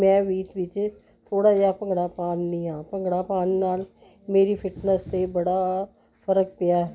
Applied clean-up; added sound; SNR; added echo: none; none; none; none.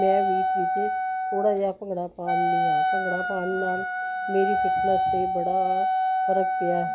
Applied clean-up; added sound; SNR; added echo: none; Wind instrument, woodwind instrument; -3 dB; none.